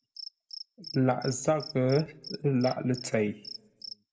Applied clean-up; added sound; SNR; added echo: none; Cricket; 16 dB; reverberation time 0.4 s.